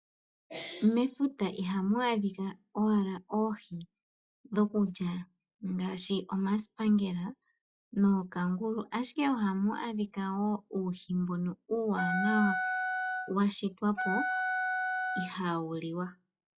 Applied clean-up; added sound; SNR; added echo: classical method log-MMSE.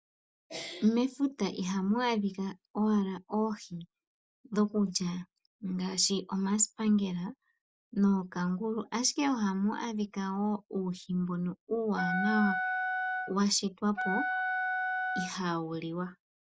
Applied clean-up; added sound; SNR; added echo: none; Wind instrument, woodwind instrument; 1 dB; none.